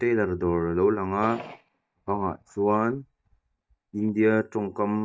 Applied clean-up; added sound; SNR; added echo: neural mask model DeepFilterNet 3.